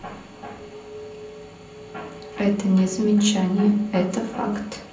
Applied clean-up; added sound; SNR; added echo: none; none; none; reverberation time 0.6 s.